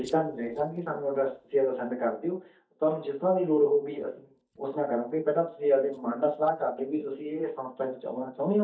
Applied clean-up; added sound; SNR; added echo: neural mask model DeepFilterNet 3.